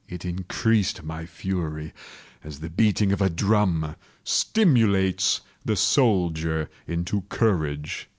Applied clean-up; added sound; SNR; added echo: none; none; none; none.